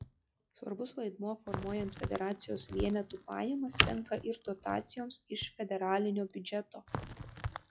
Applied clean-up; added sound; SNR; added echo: classical method log-MMSE.